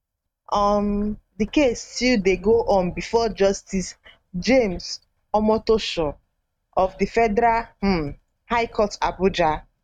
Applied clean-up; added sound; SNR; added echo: neural mask model RNNoise.